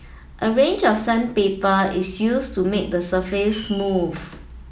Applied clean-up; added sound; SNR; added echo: none; Bird; 19 dB; none.